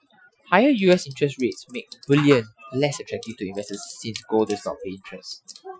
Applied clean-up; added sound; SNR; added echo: classical method Wiener filter.